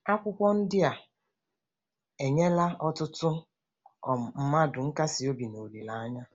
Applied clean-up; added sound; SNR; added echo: none; none; none; none.